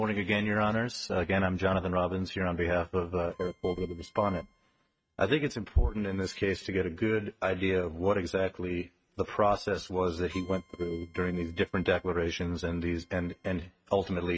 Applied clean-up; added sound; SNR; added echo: neural mask model RNNoise.